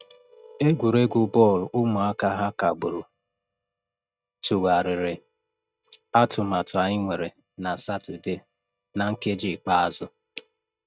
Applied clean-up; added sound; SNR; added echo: neural mask model RNNoise.